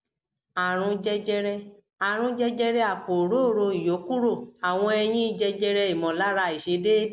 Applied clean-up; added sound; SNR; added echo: none; none; none; none.